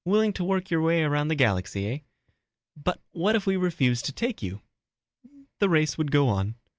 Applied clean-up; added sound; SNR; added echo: none; none; none; none.